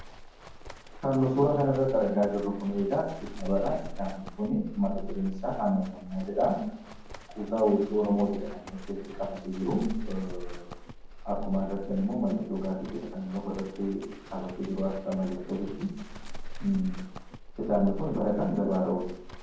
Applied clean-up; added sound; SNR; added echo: none; Livestock, farm animals, working animals; 9 dB; reverberation time 1.2 s.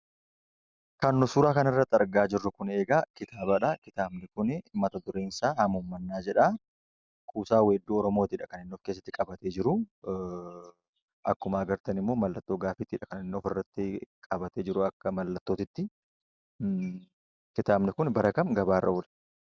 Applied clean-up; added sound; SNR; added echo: none; none; none; none.